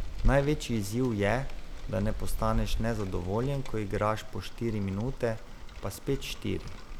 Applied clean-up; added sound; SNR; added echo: none; Rain; 2 dB; none.